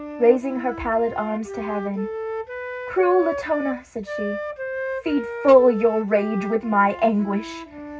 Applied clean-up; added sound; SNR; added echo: none; Wind instrument, woodwind instrument; 9 dB; reverberation time 0.4 s.